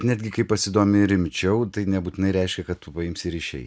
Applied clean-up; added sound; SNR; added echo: none; none; none; none.